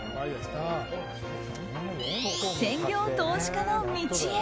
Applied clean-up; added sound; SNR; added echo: none; none; none; none.